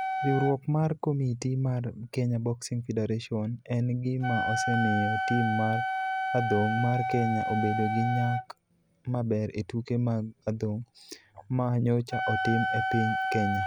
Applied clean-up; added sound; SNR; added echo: none; Wind instrument, woodwind instrument; 4 dB; none.